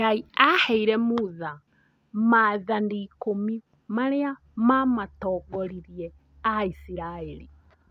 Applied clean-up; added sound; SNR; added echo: none; none; none; none.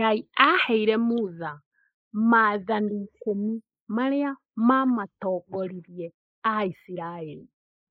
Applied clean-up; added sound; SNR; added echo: neural mask model Resemble Enhance denoiser.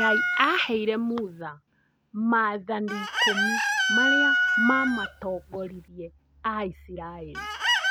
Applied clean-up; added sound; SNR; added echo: none; Chicken, rooster; -1 dB; none.